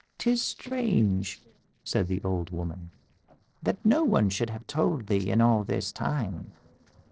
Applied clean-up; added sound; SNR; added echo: neural separator model SepFormer DNS4.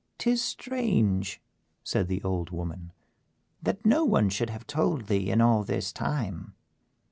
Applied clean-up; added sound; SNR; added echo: none; none; none; none.